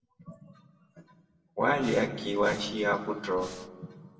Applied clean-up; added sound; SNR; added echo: none; Breathing; 15 dB; reverberation time 1.6 s.